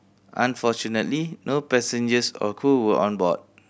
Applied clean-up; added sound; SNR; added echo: none; none; none; none.